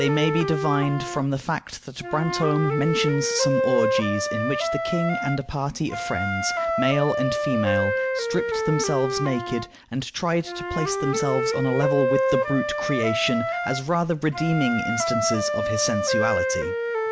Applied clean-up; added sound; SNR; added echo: none; Wind instrument, woodwind instrument; 1 dB; none.